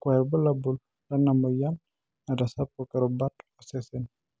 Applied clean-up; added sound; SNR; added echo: none; none; none; none.